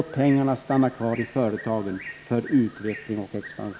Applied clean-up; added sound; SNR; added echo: none; Bird; 17 dB; none.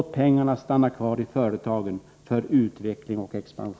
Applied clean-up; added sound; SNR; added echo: none; none; none; none.